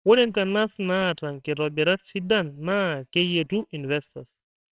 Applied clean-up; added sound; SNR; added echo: neural separator model SepFormer WHAMR!.